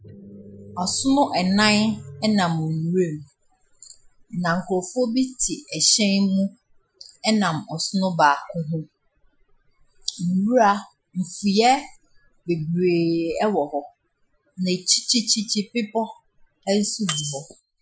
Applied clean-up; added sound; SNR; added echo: classical method Wiener filter.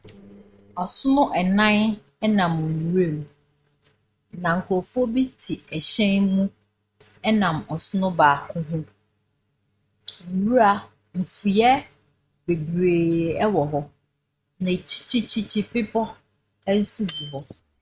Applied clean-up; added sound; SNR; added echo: neural mask model RNNoise.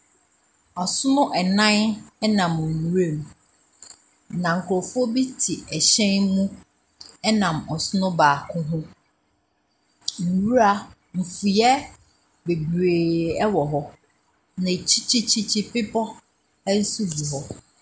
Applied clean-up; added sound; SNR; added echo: none; none; none; none.